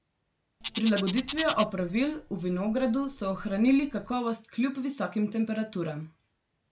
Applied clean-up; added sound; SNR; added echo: none; Bird; 10 dB; none.